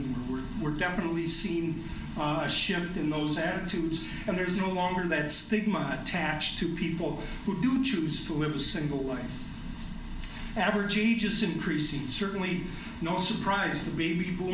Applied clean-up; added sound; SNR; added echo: none; none; none; reverberation time 0.4 s.